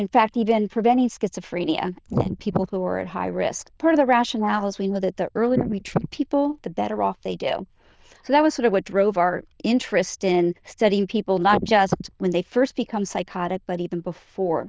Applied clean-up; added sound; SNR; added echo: neural diffusion model UNIVERSE++.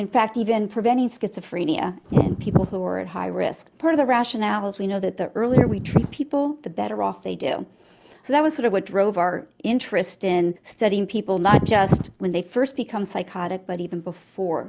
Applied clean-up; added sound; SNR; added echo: none; Wind; -2 dB; none.